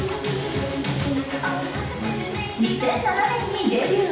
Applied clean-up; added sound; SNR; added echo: none; Splash, splatter; 16 dB; reverberation time 0.8 s.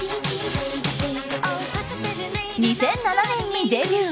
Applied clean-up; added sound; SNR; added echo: none; none; none; none.